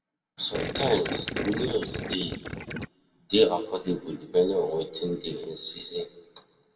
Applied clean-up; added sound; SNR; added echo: none; Gurgling; 4 dB; reverberation time 0.9 s.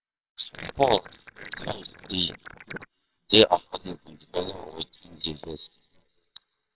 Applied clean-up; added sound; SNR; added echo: neural separator model SepFormer WHAMR!.